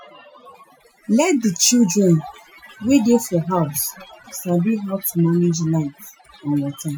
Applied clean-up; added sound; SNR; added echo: classical method Wiener filter.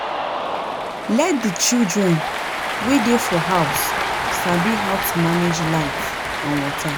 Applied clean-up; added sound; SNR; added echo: none; Cheering; 2 dB; none.